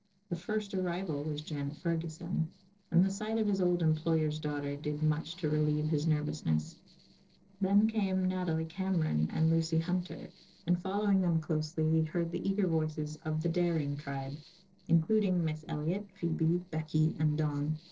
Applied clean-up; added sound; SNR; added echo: neural separator model SepFormer DNS4.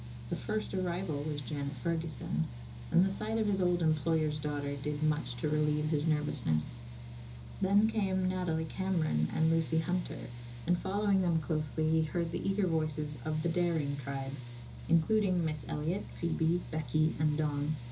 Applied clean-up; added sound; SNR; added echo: none; Mechanical fan; 11 dB; reverberation time 0.2 s.